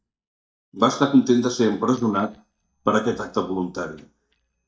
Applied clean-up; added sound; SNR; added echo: neural mask model DeepFilterNet 3.